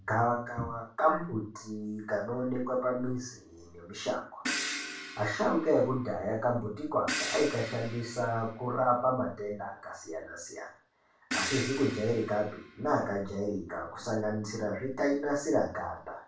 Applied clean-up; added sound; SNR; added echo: none; Crash cymbal; 8 dB; reverberation time 0.3 s.